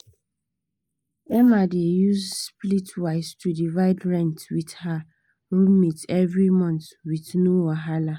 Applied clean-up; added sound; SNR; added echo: neural mask model Resemble Enhance denoiser.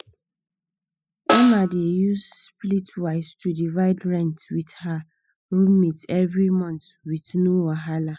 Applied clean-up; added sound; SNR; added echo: classical method spectral subtraction.